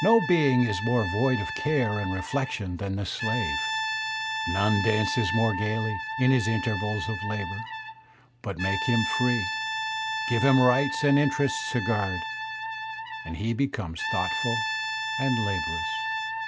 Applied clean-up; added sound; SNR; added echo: none; Brass instrument; 4 dB; none.